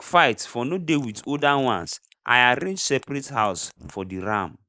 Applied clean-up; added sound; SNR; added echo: neural mask model Resemble Enhance denoiser.